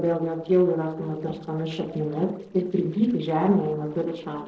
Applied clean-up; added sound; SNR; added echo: neural separator model SepFormer DNS4.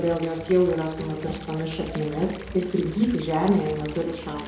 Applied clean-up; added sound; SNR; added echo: none; Stream / Liquid; 18 dB; reverberation time 2.6 s.